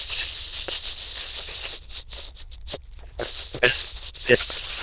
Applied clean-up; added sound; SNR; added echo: neural diffusion model UNIVERSE++.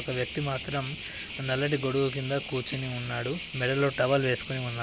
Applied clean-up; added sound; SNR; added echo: none; Cricket; 10 dB; none.